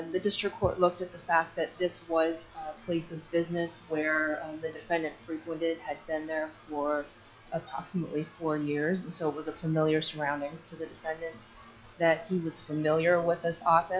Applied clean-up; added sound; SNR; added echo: classical method log-MMSE.